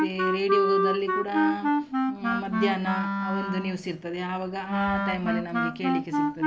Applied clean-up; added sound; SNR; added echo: none; Wind instrument, woodwind instrument; -3 dB; none.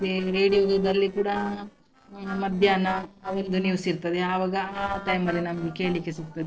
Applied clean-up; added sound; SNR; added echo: neural separator model SepFormer DNS4.